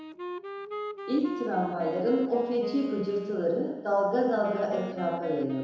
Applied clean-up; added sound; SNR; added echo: none; Wind instrument, woodwind instrument; 11 dB; reverberation time 1.0 s.